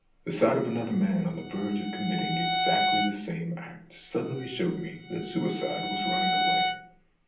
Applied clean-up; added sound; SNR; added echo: none; Bowed string instrument; 1 dB; reverberation time 0.6 s.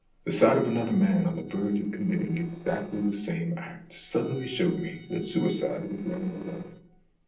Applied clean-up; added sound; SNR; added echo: neural separator model SepFormer DNS4.